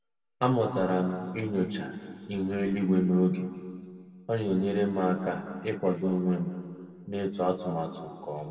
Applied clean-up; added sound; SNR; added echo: none; Wind instrument, woodwind instrument; 19 dB; reverberation time 2.1 s.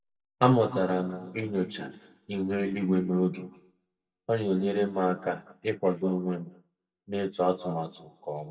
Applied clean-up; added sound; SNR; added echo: neural mask model DeepFilterNet 3.